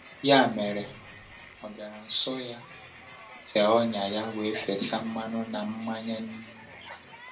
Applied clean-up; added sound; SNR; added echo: none; Crowd; 18 dB; reverberation time 0.2 s.